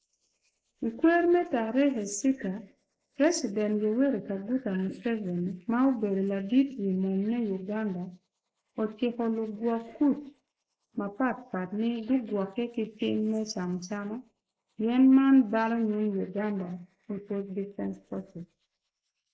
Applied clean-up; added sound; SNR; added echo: neural mask model Resemble Enhance denoiser.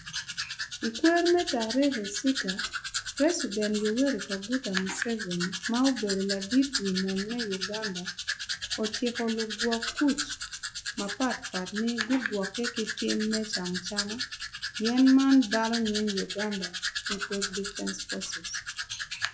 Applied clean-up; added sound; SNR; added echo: classical method log-MMSE.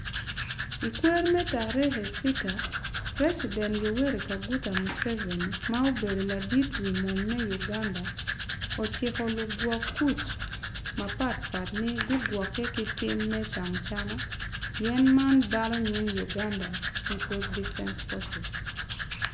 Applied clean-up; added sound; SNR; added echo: none; Domestic sounds, home sounds; 3 dB; none.